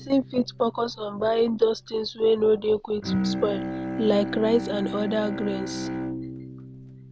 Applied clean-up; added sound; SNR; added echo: none; Bowed string instrument; 7 dB; none.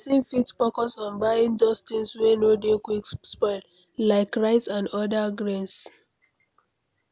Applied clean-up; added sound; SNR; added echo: none; none; none; none.